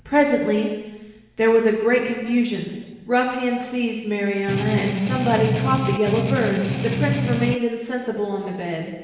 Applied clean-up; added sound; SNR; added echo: none; Strum; 1 dB; reverberation time 1.2 s.